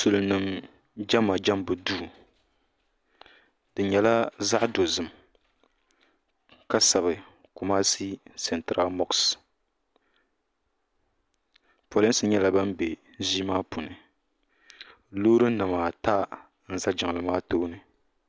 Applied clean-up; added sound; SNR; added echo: none; none; none; none.